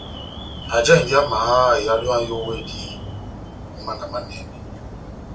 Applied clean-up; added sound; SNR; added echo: none; Alarm; 11 dB; reverberation time 0.2 s.